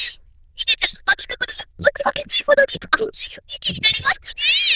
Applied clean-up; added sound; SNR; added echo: neural diffusion model UNIVERSE++.